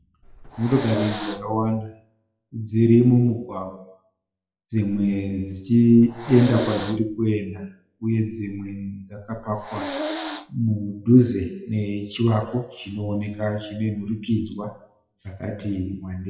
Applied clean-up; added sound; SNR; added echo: classical method WPE with log-MMSE.